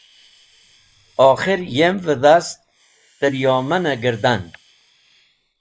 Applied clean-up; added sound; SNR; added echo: neural mask model Resemble Enhance denoiser.